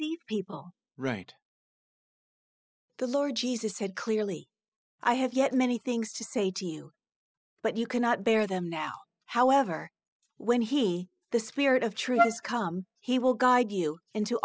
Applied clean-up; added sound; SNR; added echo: classical method spectral subtraction.